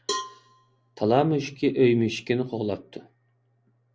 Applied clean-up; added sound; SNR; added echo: none; Cowbell; 12 dB; none.